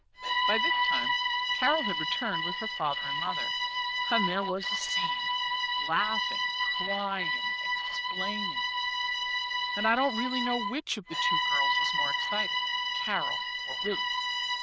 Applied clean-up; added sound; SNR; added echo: neural diffusion model UNIVERSE++.